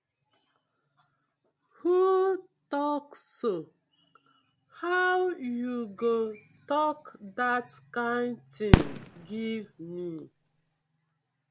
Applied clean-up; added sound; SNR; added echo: none; Fireworks; -3 dB; none.